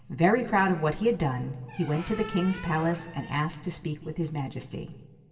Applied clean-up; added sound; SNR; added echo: none; Squeak; 17 dB; reverberation time 1.8 s.